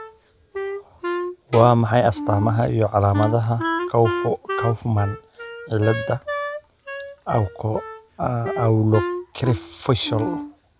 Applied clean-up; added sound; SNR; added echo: none; Tambourine + Wind instrument, woodwind instrument; 8 dB; none.